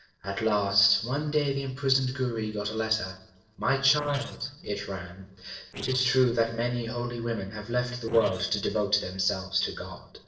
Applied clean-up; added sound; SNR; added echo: neural separator model SepFormer DNS4.